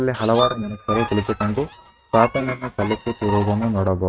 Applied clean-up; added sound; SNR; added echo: neural mask model RNNoise.